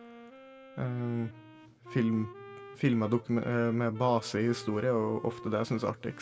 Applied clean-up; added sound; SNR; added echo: none; Wind instrument, woodwind instrument; 18 dB; reverberation time 2.2 s.